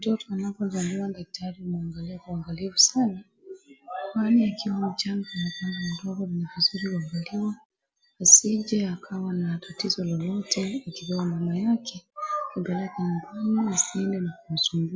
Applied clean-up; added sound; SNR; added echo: none; none; none; none.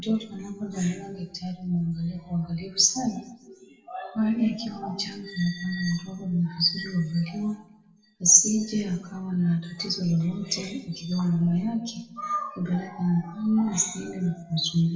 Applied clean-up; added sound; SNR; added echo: none; none; none; reverberation time 0.6 s.